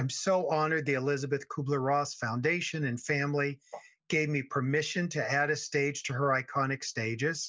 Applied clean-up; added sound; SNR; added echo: none; none; none; none.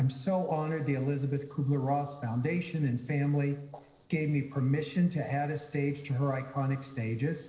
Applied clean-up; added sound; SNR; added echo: neural separator model SepFormer DNS4.